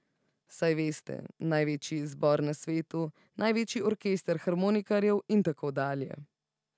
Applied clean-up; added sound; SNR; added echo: none; none; none; none.